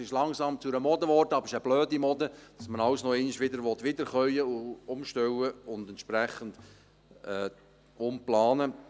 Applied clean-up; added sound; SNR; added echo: none; none; none; none.